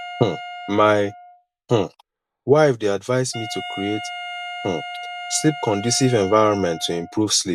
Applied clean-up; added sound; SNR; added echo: none; Wind instrument, woodwind instrument; 13 dB; none.